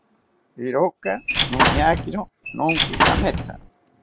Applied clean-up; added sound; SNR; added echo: none; Squeak / Slam / Wood; -4 dB; none.